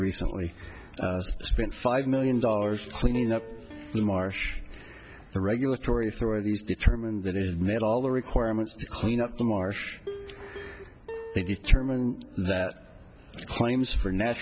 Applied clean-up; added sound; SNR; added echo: none; Plucked string instrument; 15 dB; none.